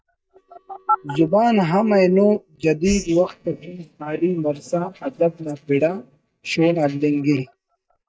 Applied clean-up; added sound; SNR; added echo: neural mask model DeepFilterNet 3.